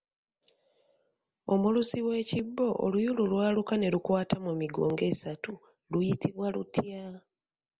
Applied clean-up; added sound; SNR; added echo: none; none; none; none.